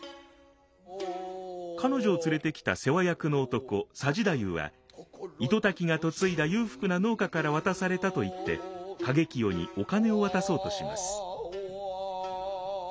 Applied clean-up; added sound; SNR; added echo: none; none; none; none.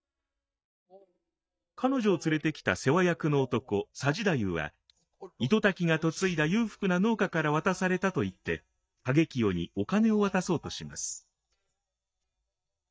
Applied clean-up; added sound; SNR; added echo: neural mask model DeepFilterNet 3.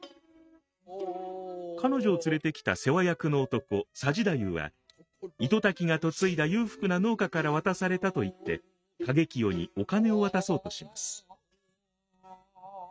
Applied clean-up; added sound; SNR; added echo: neural mask model RNNoise.